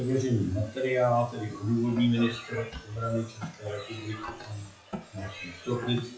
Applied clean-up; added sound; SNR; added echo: classical method WPE with log-MMSE.